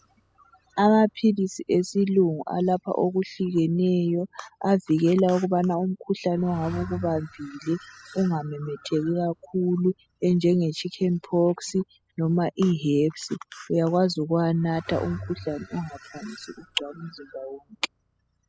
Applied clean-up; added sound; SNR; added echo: classical method spectral subtraction.